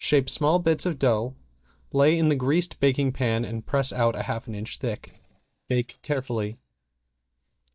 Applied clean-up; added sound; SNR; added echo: neural mask model DeepFilterNet 3.